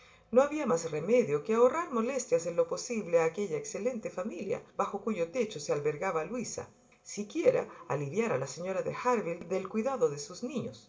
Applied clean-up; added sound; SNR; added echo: none; none; none; reverberation time 0.8 s.